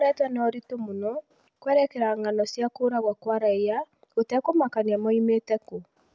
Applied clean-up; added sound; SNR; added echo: none; none; none; none.